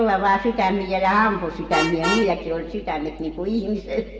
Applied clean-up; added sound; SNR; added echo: none; Vehicle horn, car horn, honking; 11 dB; reverberation time 1.3 s.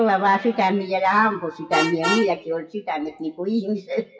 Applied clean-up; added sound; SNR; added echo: classical method WPE with log-MMSE.